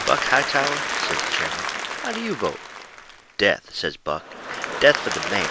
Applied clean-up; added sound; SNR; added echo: none; Applause / Crowd; 4 dB; none.